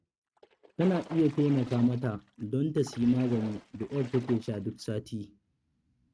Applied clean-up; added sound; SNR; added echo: neural mask model RNNoise.